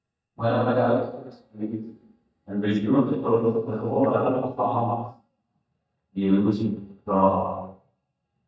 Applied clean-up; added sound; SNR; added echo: neural mask model DeepFilterNet 3.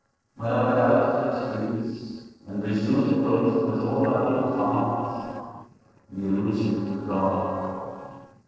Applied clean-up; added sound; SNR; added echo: neural separator model SepFormer DNS4.